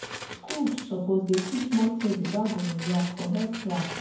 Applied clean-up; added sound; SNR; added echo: none; Tools; 12 dB; reverberation time 0.9 s.